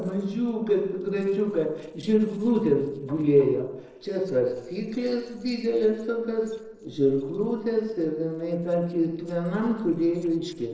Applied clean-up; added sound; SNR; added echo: neural separator model SepFormer DNS4.